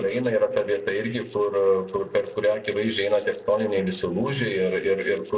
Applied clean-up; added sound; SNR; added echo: neural separator model SepFormer DNS4.